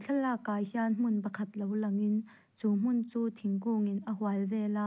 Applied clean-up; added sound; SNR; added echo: none; none; none; none.